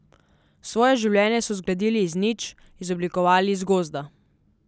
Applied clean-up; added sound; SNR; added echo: none; none; none; none.